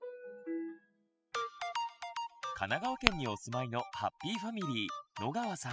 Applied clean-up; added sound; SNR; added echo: classical method spectral subtraction.